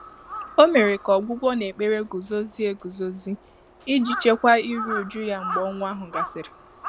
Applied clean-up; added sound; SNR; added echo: none; Crow; 12 dB; none.